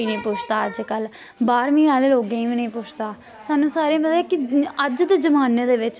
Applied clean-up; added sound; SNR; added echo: none; none; none; none.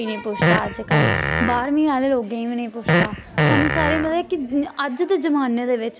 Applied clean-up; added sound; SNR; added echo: none; Fart; -1 dB; none.